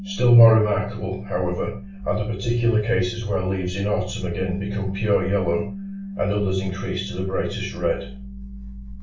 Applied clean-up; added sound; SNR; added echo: none; Bass guitar; 13 dB; reverberation time 0.3 s.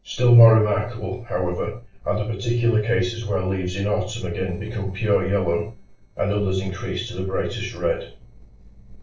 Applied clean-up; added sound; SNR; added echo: neural separator model SepFormer DNS4.